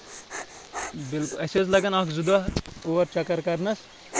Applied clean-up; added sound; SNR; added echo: neural mask model Resemble Enhance denoiser.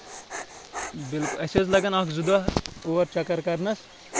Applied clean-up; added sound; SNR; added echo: none; Dog; 12 dB; none.